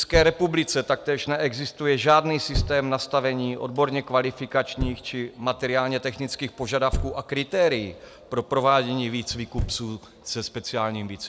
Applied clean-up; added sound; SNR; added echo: none; Thump, thud; 11 dB; none.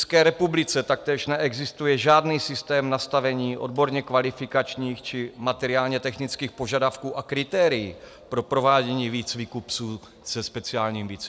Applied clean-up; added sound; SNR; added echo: none; none; none; none.